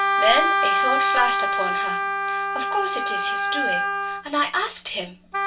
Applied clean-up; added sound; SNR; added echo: none; Wind instrument, woodwind instrument; -2 dB; reverberation time 0.2 s.